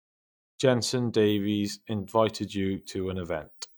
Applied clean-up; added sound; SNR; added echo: neural mask model DeepFilterNet 3.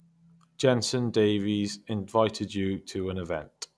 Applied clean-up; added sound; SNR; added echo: none; Camera; 13 dB; none.